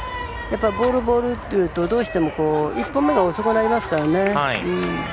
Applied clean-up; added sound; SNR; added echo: none; Clock; 17 dB; none.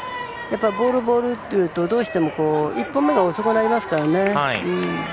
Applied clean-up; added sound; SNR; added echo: none; none; none; none.